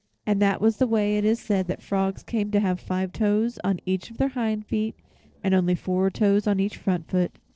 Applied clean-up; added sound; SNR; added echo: neural separator model SepFormer DNS4.